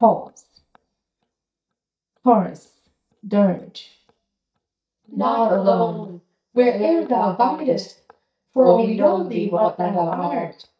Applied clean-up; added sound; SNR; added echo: neural mask model DeepFilterNet 3.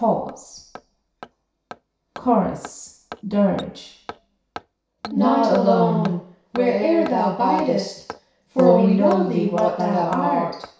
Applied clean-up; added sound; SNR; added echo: none; Hammer; 20 dB; reverberation time 0.6 s.